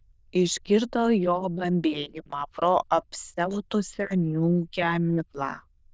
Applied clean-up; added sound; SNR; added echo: neural diffusion model UNIVERSE++.